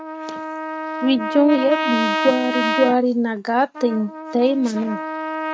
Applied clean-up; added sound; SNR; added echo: neural mask model RNNoise.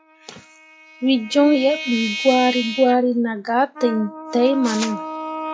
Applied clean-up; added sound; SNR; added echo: classical method log-MMSE.